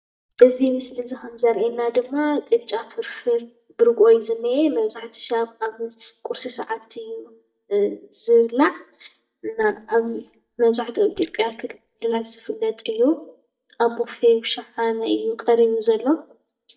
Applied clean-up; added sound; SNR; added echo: neural mask model DeepFilterNet 3.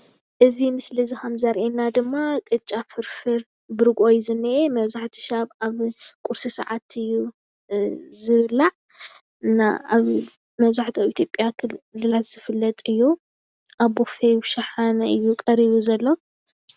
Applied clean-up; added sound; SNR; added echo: none; none; none; none.